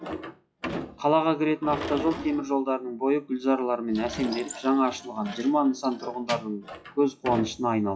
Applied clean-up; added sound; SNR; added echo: classical method WPE with log-MMSE.